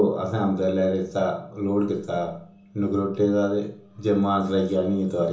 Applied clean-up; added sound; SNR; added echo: none; none; none; reverberation time 1.2 s.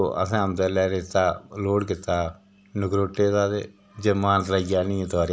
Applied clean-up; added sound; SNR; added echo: none; none; none; none.